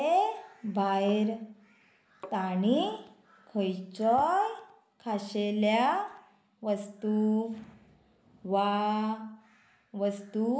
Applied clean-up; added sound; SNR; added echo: none; none; none; none.